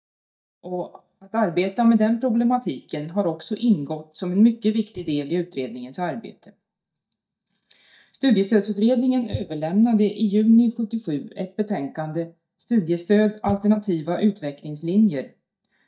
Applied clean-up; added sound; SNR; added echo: neural mask model DeepFilterNet 3.